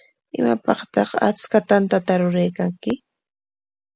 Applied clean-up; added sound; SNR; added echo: none; none; none; none.